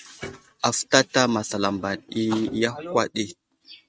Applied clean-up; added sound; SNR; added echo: neural mask model RNNoise.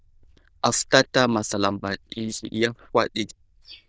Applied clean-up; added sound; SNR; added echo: neural diffusion model UNIVERSE++.